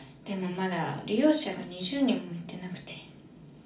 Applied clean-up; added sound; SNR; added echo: none; none; none; reverberation time 0.4 s.